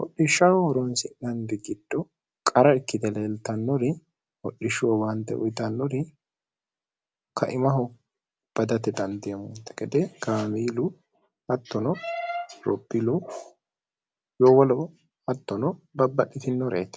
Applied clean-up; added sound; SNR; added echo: none; none; none; none.